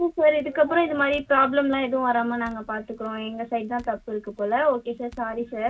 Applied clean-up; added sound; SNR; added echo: none; Crackle; 18 dB; reverberation time 0.4 s.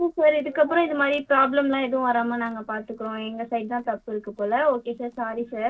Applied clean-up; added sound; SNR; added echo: neural separator model SepFormer DNS4.